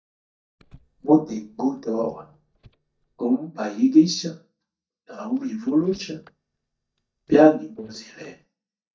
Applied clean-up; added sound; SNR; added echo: neural mask model DeepFilterNet 3.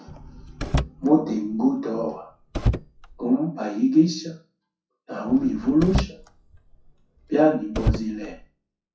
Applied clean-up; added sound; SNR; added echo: classical method WPE with log-MMSE.